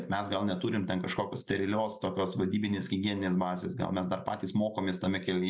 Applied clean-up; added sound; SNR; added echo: none; none; none; none.